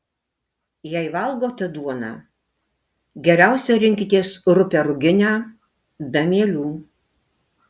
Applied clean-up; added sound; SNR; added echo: none; none; none; none.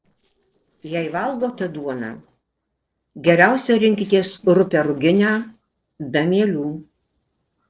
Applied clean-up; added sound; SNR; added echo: neural separator model SepFormer DNS4.